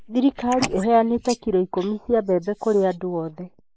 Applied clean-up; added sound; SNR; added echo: neural mask model Resemble Enhance denoiser.